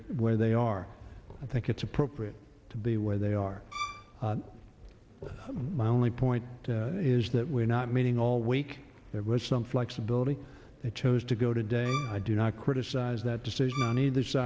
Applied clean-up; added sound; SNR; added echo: none; Bowed string instrument; 10 dB; none.